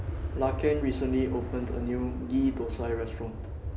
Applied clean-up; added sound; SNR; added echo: none; Aircraft; 4 dB; none.